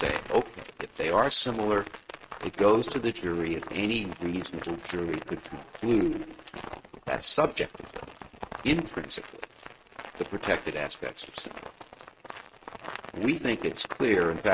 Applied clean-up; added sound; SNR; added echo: neural mask model RNNoise.